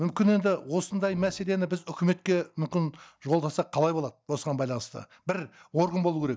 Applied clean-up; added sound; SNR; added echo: neural mask model DeepFilterNet 3.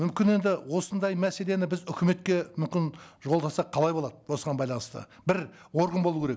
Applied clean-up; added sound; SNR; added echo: none; none; none; none.